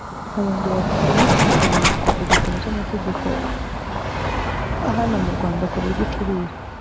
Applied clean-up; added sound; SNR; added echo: none; Train + Zipper (clothing); -5 dB; none.